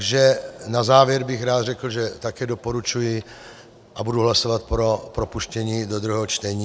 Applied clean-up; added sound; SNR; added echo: none; none; none; none.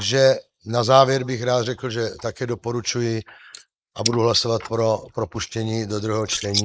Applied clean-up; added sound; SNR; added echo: neural mask model Resemble Enhance denoiser.